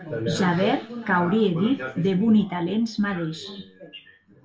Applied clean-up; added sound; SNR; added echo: none; none; none; reverberation time 0.2 s.